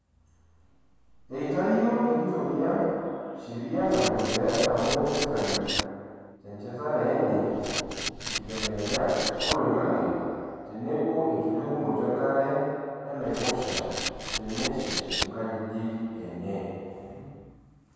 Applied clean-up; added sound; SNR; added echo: none; Camera; 4 dB; reverberation time 2.1 s.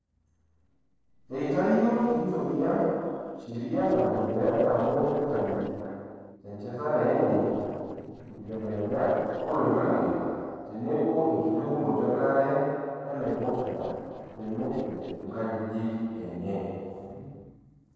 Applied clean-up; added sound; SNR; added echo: neural separator model SepFormer DNS4.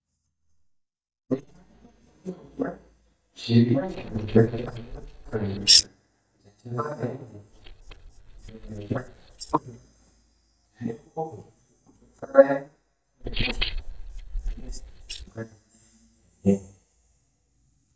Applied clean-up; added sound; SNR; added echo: neural mask model DeepFilterNet 3.